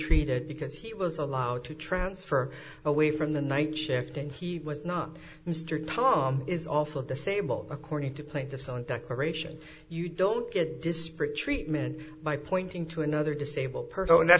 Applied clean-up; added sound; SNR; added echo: none; none; none; none.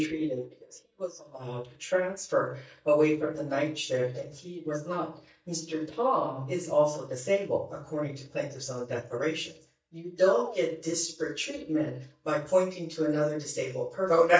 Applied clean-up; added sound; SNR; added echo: neural mask model DeepFilterNet 3.